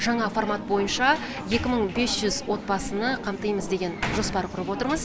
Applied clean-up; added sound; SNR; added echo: none; none; none; none.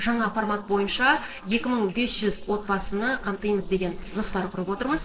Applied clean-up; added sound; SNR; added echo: neural separator model SepFormer DNS4.